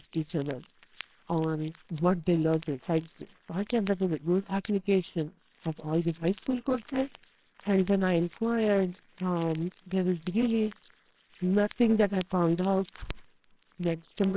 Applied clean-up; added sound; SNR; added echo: neural separator model SepFormer WHAMR!.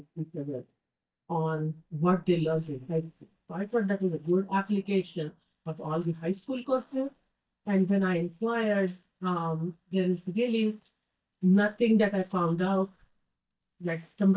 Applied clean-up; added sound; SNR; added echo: neural mask model DeepFilterNet 3.